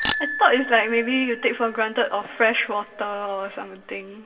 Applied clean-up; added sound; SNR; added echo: none; Bicycle bell; 11 dB; reverberation time 1.8 s.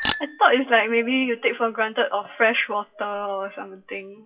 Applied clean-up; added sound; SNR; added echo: classical method WPE with log-MMSE.